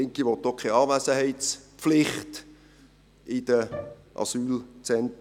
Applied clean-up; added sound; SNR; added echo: none; Bowed string instrument; 14 dB; none.